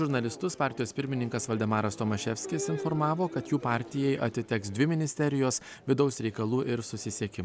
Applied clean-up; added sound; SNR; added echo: none; none; none; none.